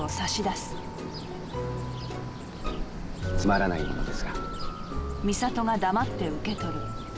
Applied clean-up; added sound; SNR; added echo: none; Cricket / Bird; 6 dB; none.